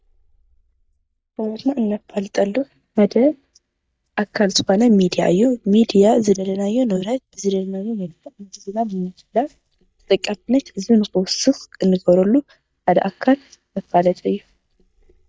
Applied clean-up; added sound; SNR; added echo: neural mask model DeepFilterNet 3.